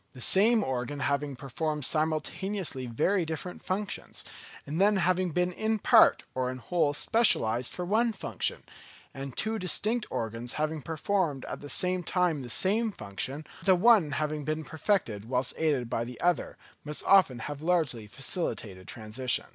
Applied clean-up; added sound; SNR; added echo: none; none; none; none.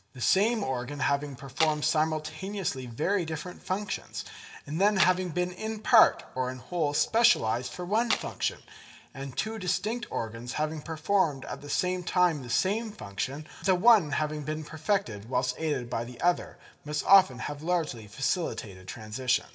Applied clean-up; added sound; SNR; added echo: none; Tools; 5 dB; reverberation time 0.3 s.